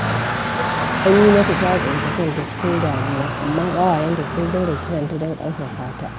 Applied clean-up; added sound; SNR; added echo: none; Traffic noise, roadway noise; 3 dB; none.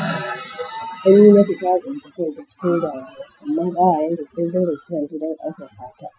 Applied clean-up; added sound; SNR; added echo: classical method Wiener filter.